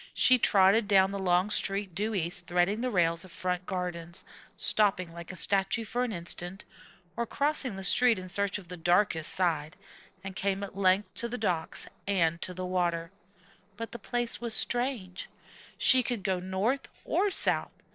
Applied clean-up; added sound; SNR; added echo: neural separator model SepFormer DNS4.